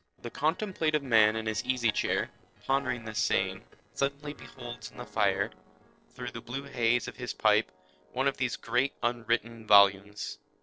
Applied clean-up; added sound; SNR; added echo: neural separator model SepFormer DNS4.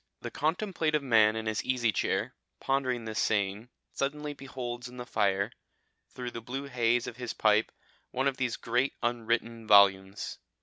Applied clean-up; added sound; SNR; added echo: none; none; none; none.